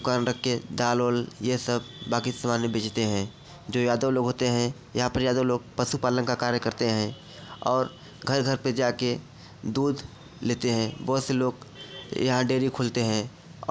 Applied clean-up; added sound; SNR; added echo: none; none; none; none.